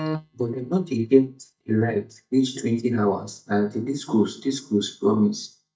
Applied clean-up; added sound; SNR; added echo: neural mask model DeepFilterNet 3.